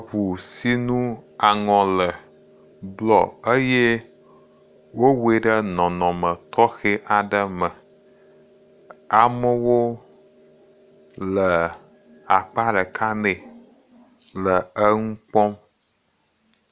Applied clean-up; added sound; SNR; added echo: none; none; none; none.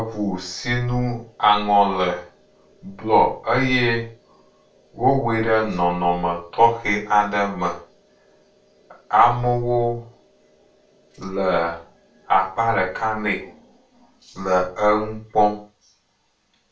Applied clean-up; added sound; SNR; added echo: none; none; none; reverberation time 0.3 s.